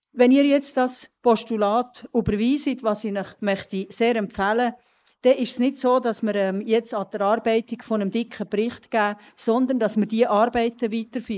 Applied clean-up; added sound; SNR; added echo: neural mask model Resemble Enhance denoiser.